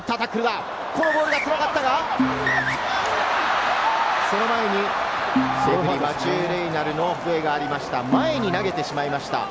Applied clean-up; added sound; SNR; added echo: none; Organ; 6 dB; none.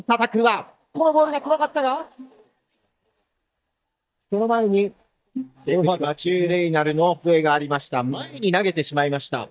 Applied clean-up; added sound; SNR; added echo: neural mask model DeepFilterNet 3.